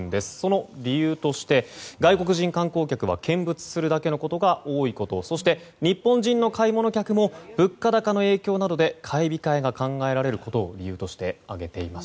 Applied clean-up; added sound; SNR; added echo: none; none; none; none.